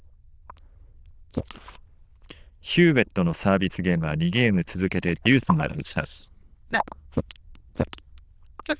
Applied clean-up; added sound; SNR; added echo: neural diffusion model UNIVERSE++.